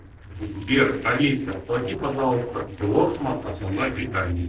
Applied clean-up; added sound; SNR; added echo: neural separator model SepFormer DNS4.